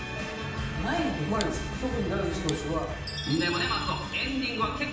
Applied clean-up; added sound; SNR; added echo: none; Fire; 20 dB; reverberation time 0.8 s.